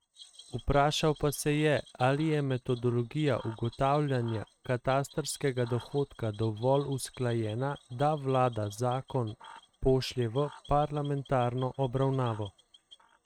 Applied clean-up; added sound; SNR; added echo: neural mask model RNNoise.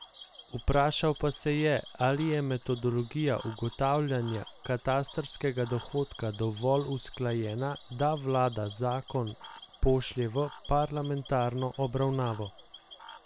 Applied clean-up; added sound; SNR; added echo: none; Cricket / Frog; 18 dB; none.